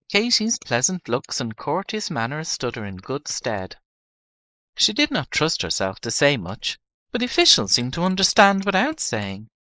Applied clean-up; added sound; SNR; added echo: neural mask model Resemble Enhance denoiser.